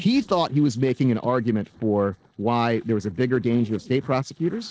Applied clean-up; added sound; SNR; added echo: neural separator model SepFormer DNS4.